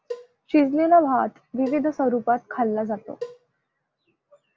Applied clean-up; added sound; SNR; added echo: none; Cowbell; 18 dB; none.